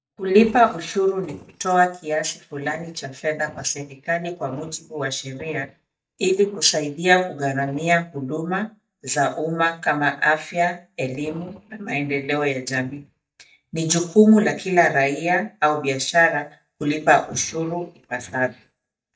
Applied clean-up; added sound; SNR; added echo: neural mask model DeepFilterNet 3.